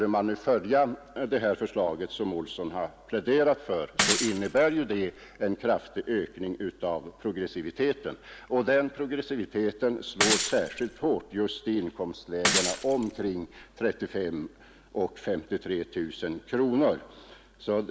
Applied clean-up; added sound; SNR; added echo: none; Shatter / Crushing; 1 dB; none.